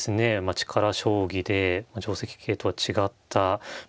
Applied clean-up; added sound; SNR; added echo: none; none; none; none.